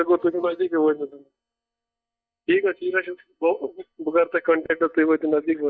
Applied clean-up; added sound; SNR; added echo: neural mask model DeepFilterNet 3.